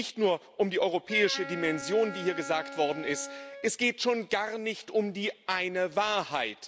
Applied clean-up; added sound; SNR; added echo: none; Wind instrument, woodwind instrument; 12 dB; none.